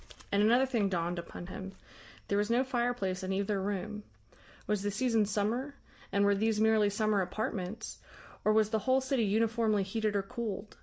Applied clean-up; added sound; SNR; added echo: none; none; none; none.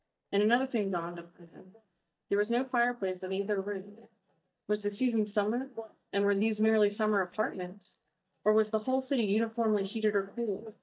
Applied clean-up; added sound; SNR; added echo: neural mask model DeepFilterNet 3.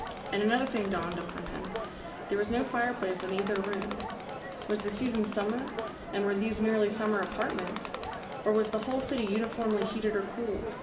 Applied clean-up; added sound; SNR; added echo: none; Crowd; 7 dB; reverberation time 2.1 s.